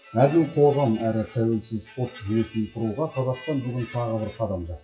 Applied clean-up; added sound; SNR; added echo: classical method WPE with log-MMSE.